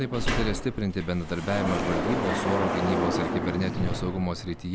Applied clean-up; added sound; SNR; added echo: none; Sliding door; 0 dB; none.